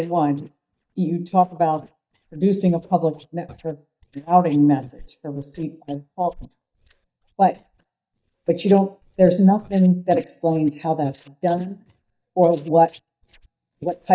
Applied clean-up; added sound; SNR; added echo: neural mask model DeepFilterNet 3.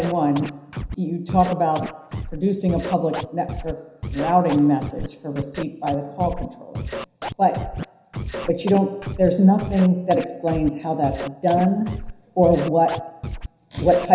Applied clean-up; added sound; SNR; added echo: none; Scratching (performance technique); 10 dB; reverberation time 0.9 s.